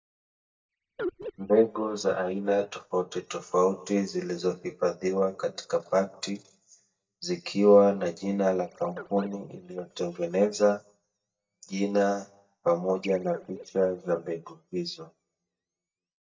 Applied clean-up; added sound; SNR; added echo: neural mask model DeepFilterNet 3.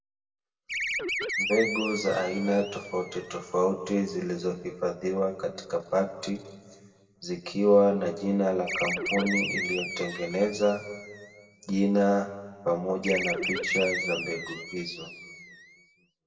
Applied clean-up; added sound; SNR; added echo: none; Animal; 5 dB; reverberation time 1.6 s.